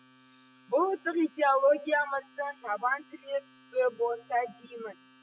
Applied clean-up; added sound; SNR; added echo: classical method spectral subtraction.